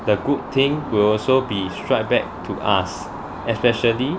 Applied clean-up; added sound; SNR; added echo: none; none; none; none.